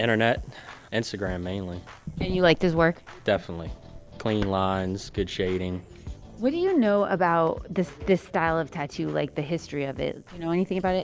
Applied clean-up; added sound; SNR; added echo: none; none; none; none.